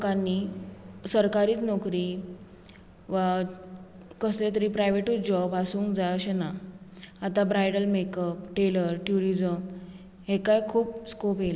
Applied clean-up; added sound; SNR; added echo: none; none; none; none.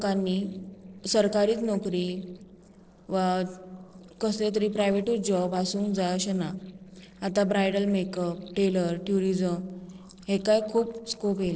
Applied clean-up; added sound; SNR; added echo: neural separator model SepFormer DNS4.